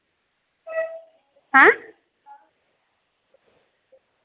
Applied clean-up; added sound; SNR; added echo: none; none; none; none.